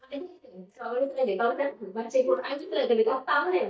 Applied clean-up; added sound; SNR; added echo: neural mask model DeepFilterNet 3.